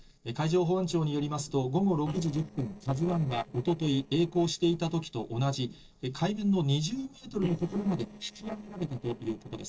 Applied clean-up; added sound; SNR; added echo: neural separator model SepFormer DNS4.